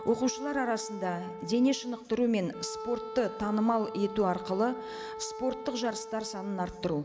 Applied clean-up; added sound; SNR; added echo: none; Wind instrument, woodwind instrument; 11 dB; none.